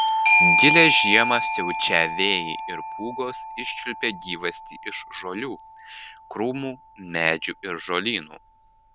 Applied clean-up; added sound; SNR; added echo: none; Bell / Doorbell; 1 dB; none.